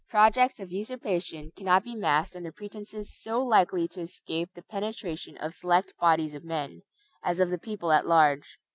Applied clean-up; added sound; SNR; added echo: none; none; none; none.